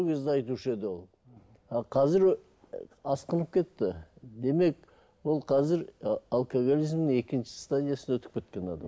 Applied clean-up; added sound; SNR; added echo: none; none; none; none.